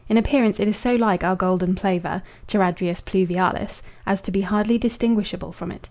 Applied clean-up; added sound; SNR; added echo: none; none; none; none.